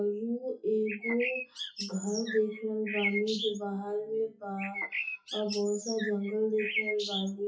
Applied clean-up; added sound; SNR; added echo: classical method WPE with log-MMSE.